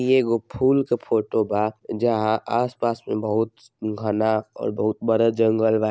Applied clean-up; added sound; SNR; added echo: none; none; none; none.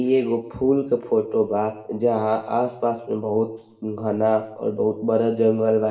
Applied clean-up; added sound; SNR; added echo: none; none; none; reverberation time 0.7 s.